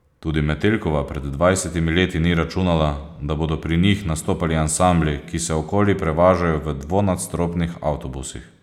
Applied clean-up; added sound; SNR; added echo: none; none; none; none.